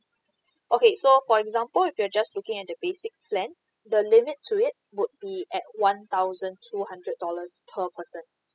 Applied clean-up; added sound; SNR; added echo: classical method spectral subtraction.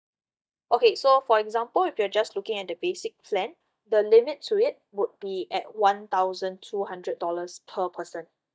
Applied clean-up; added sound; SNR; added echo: neural mask model DeepFilterNet 3.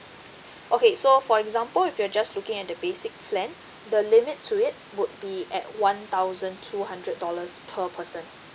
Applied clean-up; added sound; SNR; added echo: none; Water; 20 dB; none.